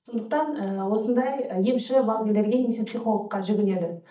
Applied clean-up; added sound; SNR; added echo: neural mask model DeepFilterNet 3.